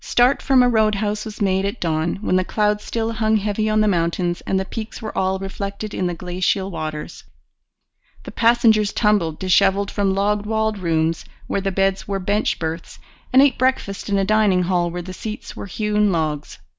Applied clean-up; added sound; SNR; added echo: none; none; none; none.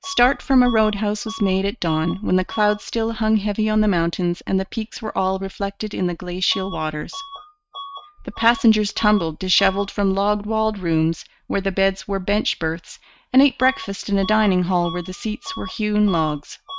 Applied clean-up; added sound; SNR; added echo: neural mask model RNNoise.